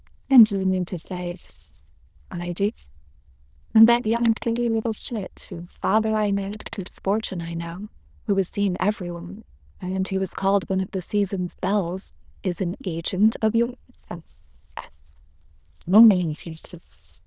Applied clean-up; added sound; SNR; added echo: neural diffusion model UNIVERSE++.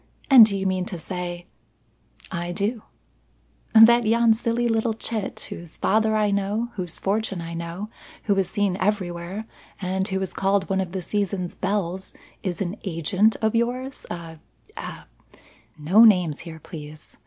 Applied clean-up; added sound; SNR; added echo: none; none; none; none.